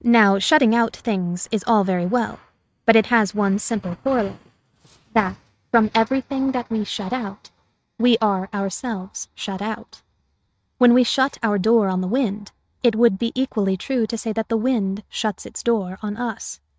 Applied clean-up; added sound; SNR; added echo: neural mask model RNNoise.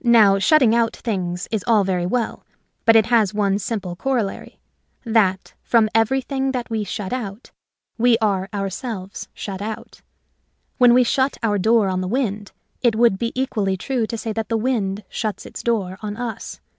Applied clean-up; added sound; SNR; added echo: none; none; none; none.